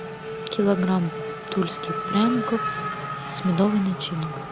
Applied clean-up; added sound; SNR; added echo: none; Race car, auto racing / Accelerating, revving, vroom; 6 dB; none.